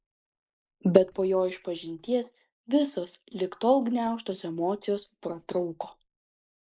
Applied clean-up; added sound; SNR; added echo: neural mask model Resemble Enhance denoiser.